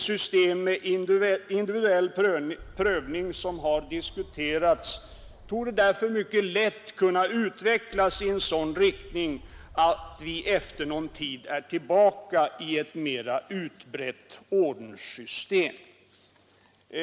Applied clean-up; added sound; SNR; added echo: none; Gull, seagull / Wind; 19 dB; none.